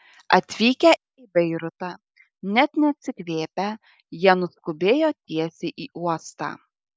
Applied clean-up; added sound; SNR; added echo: none; none; none; none.